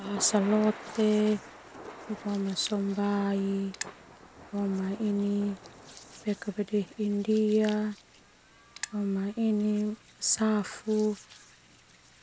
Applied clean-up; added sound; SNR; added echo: none; Hands + Thunder / Rain; 16 dB; none.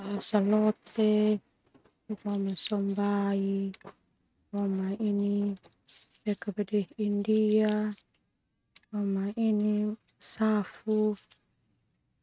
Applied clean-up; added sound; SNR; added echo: neural mask model RNNoise.